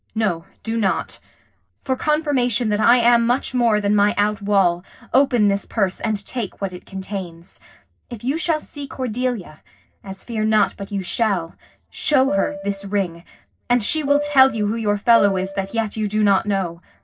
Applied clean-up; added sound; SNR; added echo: neural separator model SepFormer DNS4.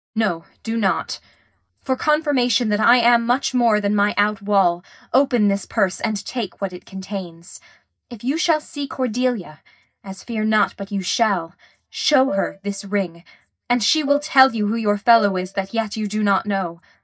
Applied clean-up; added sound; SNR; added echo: neural mask model DeepFilterNet 3.